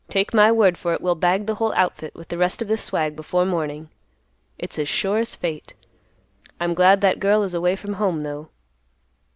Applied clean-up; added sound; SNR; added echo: none; none; none; none.